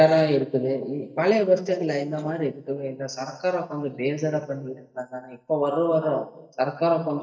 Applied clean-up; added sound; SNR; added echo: neural mask model DeepFilterNet 3.